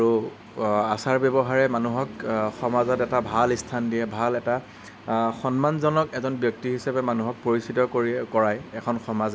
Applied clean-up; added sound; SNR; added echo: none; none; none; none.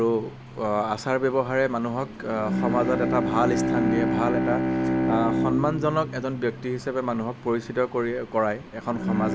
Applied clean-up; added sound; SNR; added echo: none; Bowed string instrument; 2 dB; none.